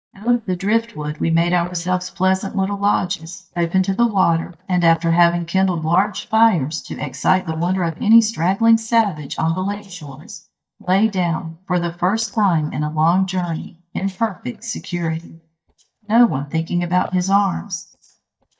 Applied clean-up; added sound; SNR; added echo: neural mask model DeepFilterNet 3.